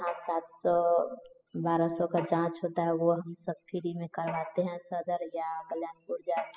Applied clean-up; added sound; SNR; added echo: classical method spectral subtraction.